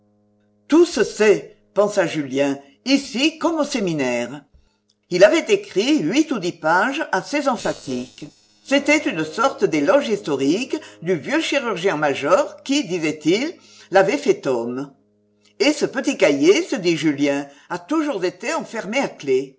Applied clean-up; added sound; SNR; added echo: neural separator model SepFormer DNS4.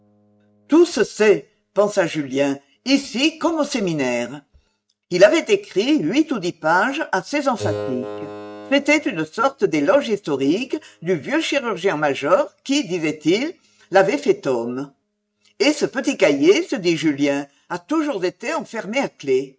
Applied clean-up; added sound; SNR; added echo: neural mask model RNNoise.